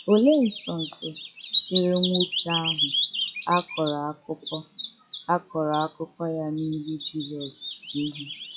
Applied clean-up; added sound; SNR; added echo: classical method WPE with log-MMSE.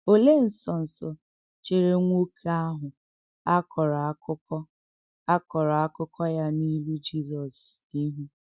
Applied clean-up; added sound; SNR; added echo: none; none; none; none.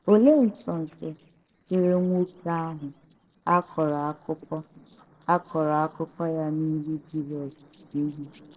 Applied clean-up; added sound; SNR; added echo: neural separator model SepFormer DNS4.